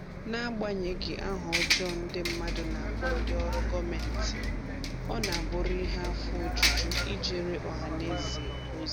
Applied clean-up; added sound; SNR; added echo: none; Bus; -5 dB; none.